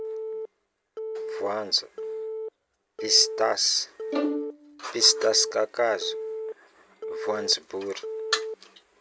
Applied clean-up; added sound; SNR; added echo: none; Telephone + Bowed string instrument; 6 dB; none.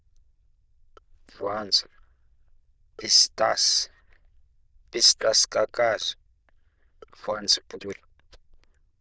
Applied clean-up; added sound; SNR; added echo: neural diffusion model UNIVERSE++.